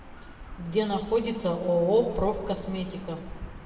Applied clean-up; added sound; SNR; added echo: none; Gull, seagull / Ocean; 16 dB; reverberation time 1.6 s.